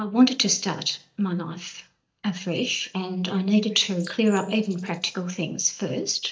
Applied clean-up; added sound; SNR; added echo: neural mask model DeepFilterNet 3.